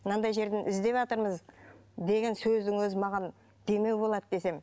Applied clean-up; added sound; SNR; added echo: none; none; none; none.